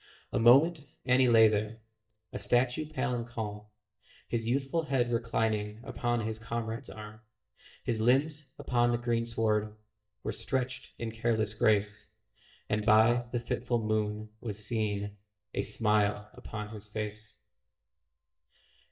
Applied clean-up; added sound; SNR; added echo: neural mask model DeepFilterNet 3.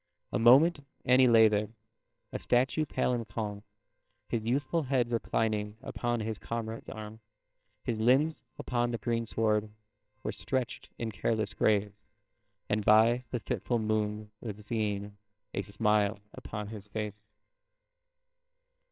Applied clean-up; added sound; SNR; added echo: neural separator model SepFormer WHAMR!.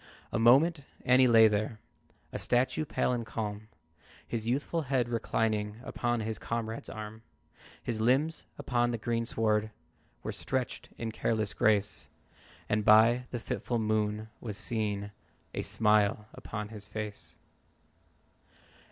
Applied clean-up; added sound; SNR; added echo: none; none; none; none.